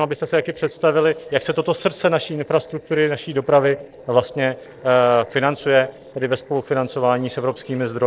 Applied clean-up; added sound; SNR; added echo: neural separator model SepFormer DNS4.